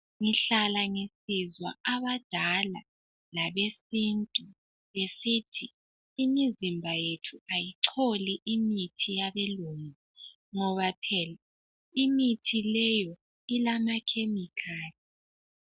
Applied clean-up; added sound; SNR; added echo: none; none; none; none.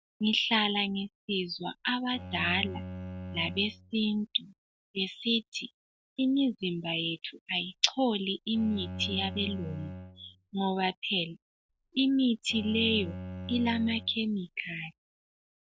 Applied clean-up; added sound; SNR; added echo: none; Bowed string instrument; 11 dB; none.